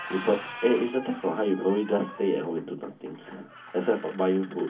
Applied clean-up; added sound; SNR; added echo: none; Squeak; 15 dB; reverberation time 0.3 s.